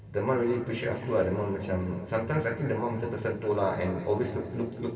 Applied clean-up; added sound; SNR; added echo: none; none; none; reverberation time 2.6 s.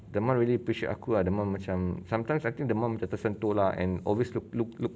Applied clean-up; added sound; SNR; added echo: none; none; none; none.